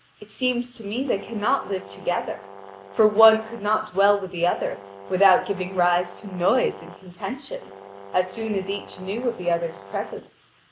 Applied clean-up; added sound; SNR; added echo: none; Brass instrument; 18 dB; none.